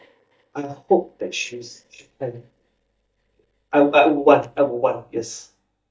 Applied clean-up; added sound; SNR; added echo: neural mask model DeepFilterNet 3.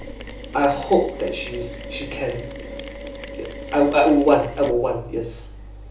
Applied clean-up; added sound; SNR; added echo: none; Mechanisms; 12 dB; reverberation time 1.2 s.